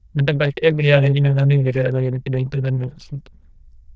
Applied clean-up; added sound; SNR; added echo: neural diffusion model UNIVERSE++.